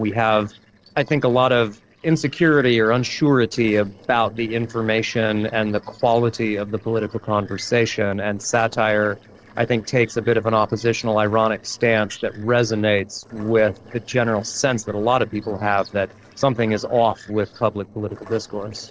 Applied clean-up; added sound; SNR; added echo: neural separator model SepFormer DNS4.